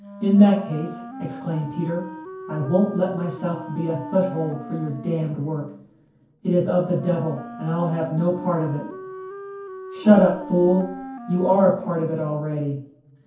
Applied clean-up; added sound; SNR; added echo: none; Wind instrument, woodwind instrument; 14 dB; reverberation time 0.6 s.